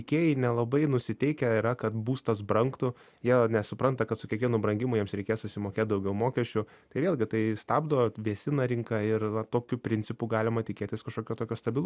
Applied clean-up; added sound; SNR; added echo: none; none; none; none.